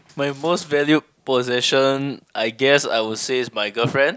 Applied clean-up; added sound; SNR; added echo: none; none; none; none.